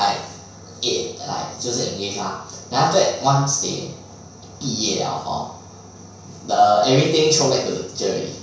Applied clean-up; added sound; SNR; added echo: none; none; none; reverberation time 0.6 s.